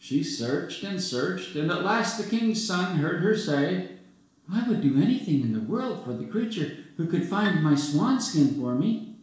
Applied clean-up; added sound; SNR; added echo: neural separator model SepFormer DNS4.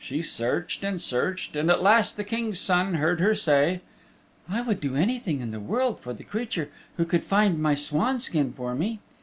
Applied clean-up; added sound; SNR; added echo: none; none; none; none.